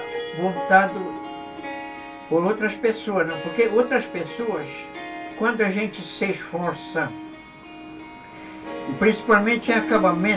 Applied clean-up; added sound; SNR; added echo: none; Harp; 10 dB; reverberation time 0.2 s.